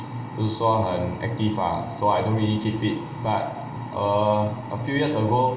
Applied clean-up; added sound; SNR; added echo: none; none; none; reverberation time 0.9 s.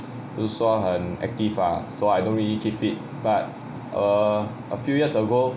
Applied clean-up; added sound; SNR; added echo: none; none; none; none.